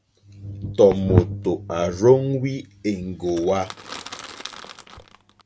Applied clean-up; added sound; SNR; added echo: none; Crackle / Crushing; 17 dB; none.